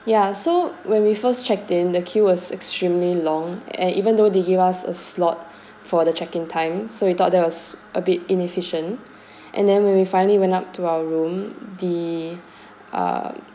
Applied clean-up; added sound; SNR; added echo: none; none; none; none.